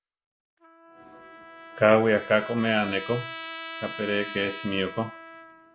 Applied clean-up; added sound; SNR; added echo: none; Trumpet; 13 dB; none.